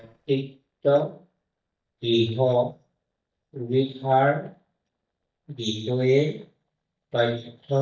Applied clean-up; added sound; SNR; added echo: neural mask model DeepFilterNet 3.